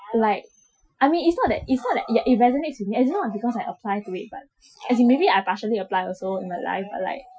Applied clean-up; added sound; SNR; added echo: classical method Wiener filter.